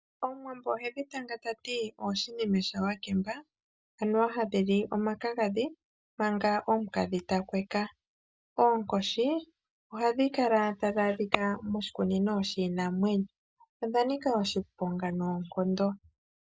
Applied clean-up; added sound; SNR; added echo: none; none; none; none.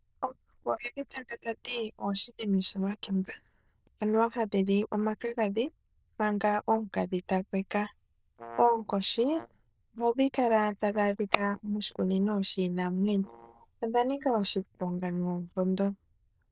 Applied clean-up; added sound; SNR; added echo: neural diffusion model UNIVERSE++.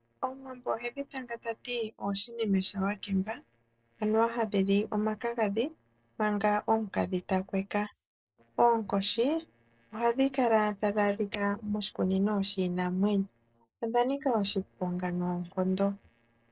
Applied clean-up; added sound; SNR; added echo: neural separator model SepFormer DNS4.